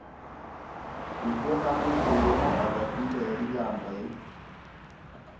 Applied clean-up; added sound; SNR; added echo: none; Car passing by; 0 dB; reverberation time 0.9 s.